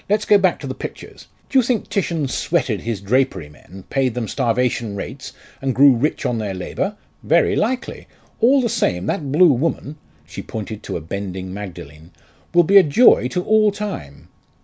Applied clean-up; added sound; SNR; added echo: none; none; none; none.